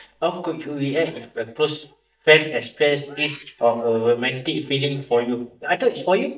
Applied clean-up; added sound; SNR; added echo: neural mask model DeepFilterNet 3.